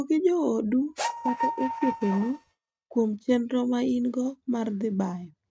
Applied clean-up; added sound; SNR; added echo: neural mask model RNNoise.